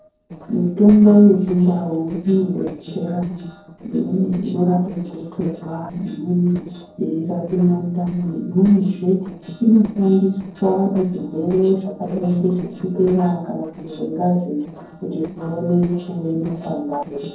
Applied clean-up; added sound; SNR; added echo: neural separator model SepFormer DNS4.